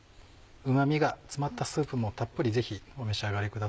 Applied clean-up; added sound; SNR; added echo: none; none; none; none.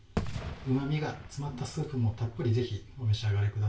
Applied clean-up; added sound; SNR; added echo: none; Fireworks; 10 dB; reverberation time 0.3 s.